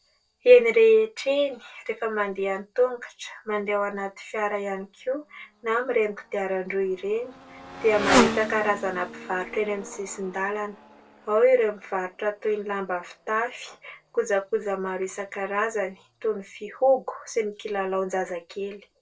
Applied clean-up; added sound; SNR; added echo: none; Motorcycle; 10 dB; reverberation time 0.2 s.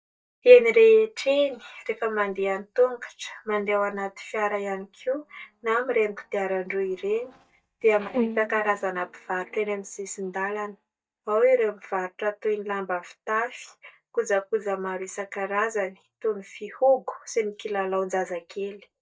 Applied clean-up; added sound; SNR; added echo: neural mask model DeepFilterNet 3.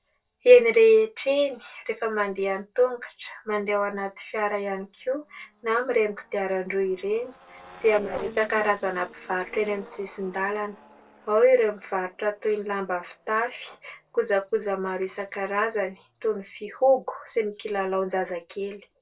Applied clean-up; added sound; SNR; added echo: neural separator model SepFormer DNS4.